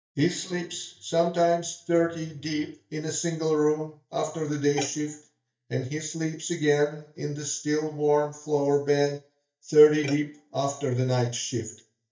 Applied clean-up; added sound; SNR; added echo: neural mask model DeepFilterNet 3.